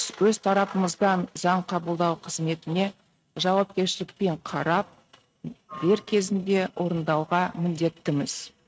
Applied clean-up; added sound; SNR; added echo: neural mask model RNNoise.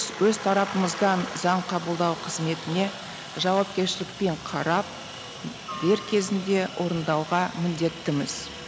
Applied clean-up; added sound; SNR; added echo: none; Aircraft; 11 dB; none.